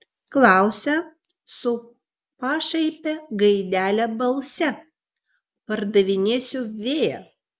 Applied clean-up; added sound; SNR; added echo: none; none; none; none.